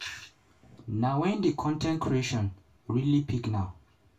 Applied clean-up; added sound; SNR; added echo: none; none; none; reverberation time 0.2 s.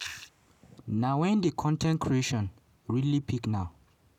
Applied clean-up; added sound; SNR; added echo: none; none; none; none.